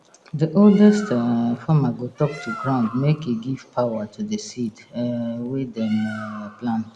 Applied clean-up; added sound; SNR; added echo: none; Bird; 19 dB; none.